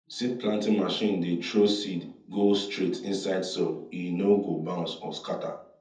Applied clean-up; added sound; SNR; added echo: none; none; none; reverberation time 0.6 s.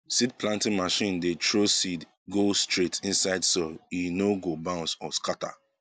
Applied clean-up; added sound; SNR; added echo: none; none; none; none.